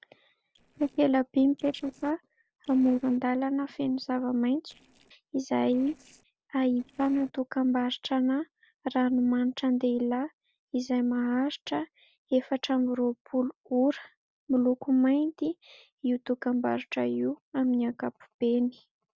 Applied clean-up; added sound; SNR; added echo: neural separator model SepFormer DNS4.